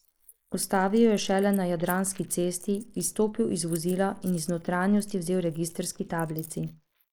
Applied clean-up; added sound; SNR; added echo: neural mask model Resemble Enhance denoiser.